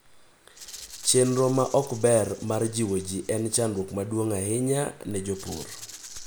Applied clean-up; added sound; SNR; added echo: none; Rattle (instrument); 19 dB; none.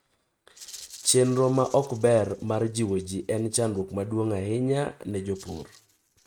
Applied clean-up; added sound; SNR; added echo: neural mask model RNNoise.